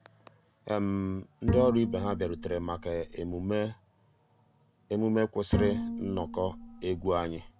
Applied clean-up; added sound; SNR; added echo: none; Bowed string instrument; 3 dB; none.